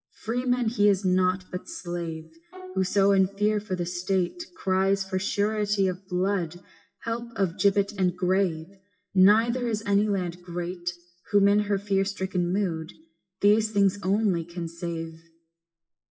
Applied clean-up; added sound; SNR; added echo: classical method WPE with log-MMSE.